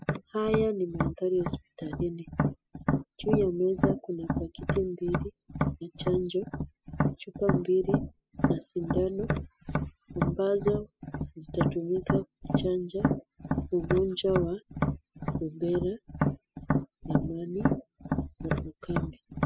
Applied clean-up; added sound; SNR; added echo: classical method spectral subtraction.